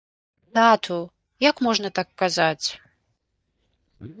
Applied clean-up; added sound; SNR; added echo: neural mask model DeepFilterNet 3.